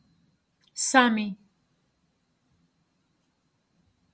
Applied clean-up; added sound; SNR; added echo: none; none; none; none.